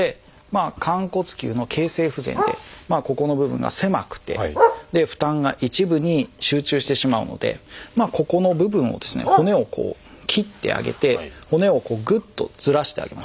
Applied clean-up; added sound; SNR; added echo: none; Bark; 8 dB; none.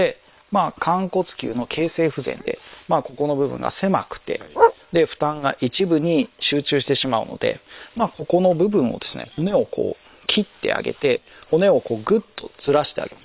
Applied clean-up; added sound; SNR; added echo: neural separator model SepFormer WHAM!.